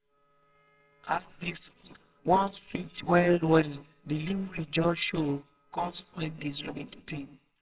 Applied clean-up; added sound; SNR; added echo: neural separator model SepFormer WHAMR!.